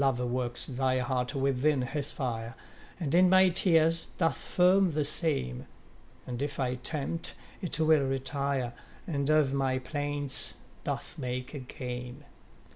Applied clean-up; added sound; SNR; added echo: none; none; none; none.